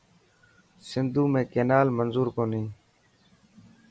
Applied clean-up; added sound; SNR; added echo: none; none; none; none.